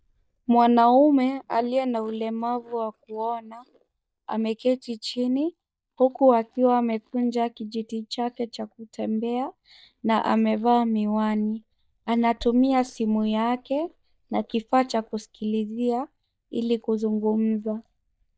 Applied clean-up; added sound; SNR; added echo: neural mask model DeepFilterNet 3.